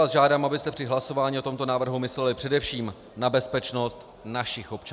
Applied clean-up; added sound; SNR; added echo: none; none; none; none.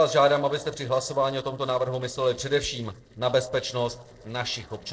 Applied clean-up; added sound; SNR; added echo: neural separator model SepFormer DNS4.